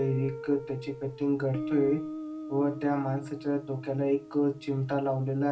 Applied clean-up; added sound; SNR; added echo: none; Guitar; 11 dB; reverberation time 0.2 s.